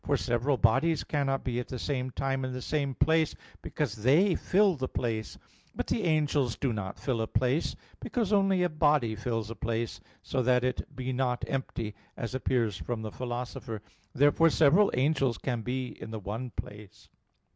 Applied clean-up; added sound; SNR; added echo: none; none; none; none.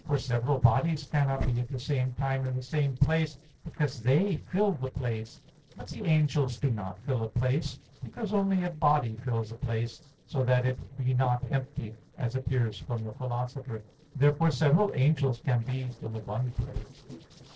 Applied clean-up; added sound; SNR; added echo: neural separator model SepFormer DNS4.